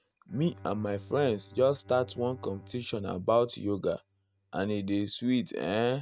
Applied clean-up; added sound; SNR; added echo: neural mask model RNNoise.